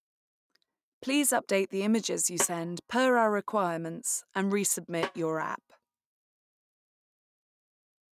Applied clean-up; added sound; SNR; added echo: neural mask model RNNoise.